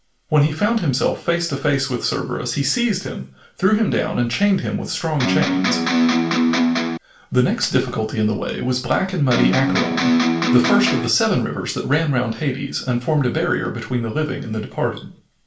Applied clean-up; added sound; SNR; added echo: none; Electric guitar; -3 dB; reverberation time 0.3 s.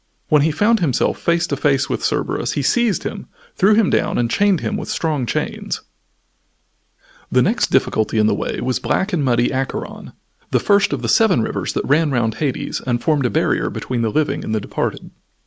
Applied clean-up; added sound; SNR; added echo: none; none; none; none.